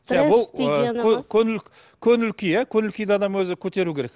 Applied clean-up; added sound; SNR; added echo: none; none; none; none.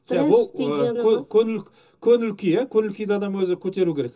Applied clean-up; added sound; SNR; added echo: none; none; none; reverberation time 0.2 s.